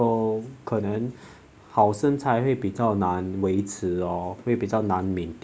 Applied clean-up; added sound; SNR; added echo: none; none; none; none.